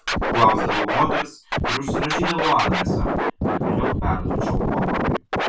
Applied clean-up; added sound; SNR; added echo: none; Scratching (performance technique); -3 dB; reverberation time 0.2 s.